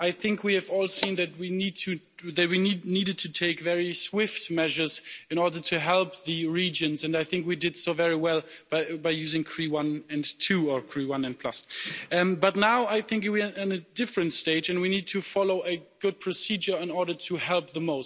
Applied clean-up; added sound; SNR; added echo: none; none; none; none.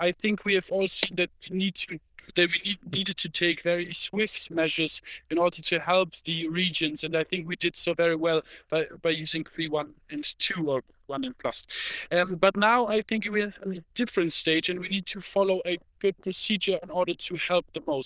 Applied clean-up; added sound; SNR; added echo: neural diffusion model UNIVERSE++.